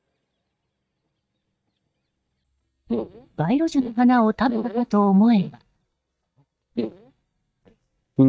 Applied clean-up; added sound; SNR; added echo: neural mask model DeepFilterNet 3.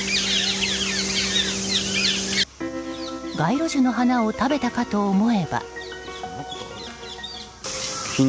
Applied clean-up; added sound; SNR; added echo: none; none; none; none.